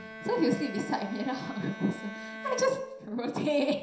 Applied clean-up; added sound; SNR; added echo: none; Bowed string instrument; 13 dB; reverberation time 0.7 s.